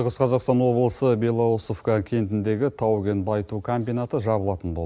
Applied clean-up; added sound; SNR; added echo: none; none; none; none.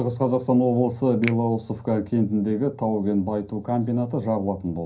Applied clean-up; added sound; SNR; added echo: none; Finger snapping; 19 dB; reverberation time 0.3 s.